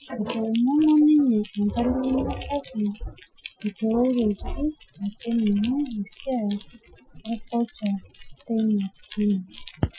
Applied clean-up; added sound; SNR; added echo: classical method Wiener filter.